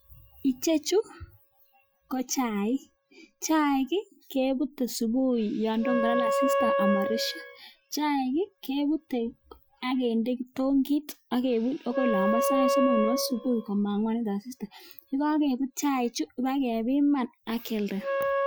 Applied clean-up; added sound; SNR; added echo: classical method Wiener filter.